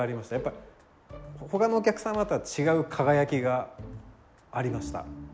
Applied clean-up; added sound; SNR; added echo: none; none; none; none.